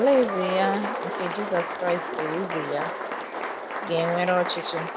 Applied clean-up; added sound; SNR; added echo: none; Applause; 4 dB; none.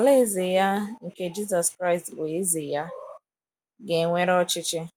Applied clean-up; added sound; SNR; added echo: none; none; none; none.